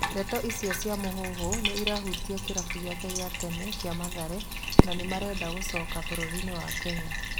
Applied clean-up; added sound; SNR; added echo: none; Bathtub (filling or washing) + Fireworks; -4 dB; none.